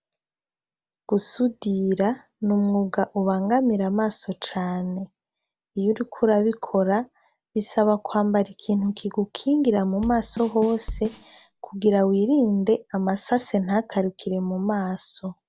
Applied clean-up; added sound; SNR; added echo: none; Bass drum / Snare drum / Drum kit; 13 dB; none.